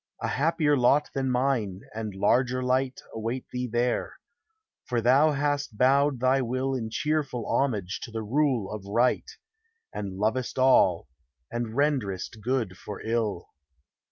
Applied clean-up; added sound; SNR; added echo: none; none; none; none.